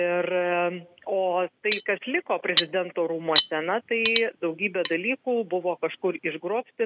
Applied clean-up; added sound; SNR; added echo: none; Cutlery, silverware; 1 dB; none.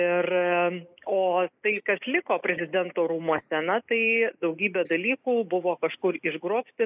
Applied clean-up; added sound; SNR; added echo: neural mask model Resemble Enhance denoiser.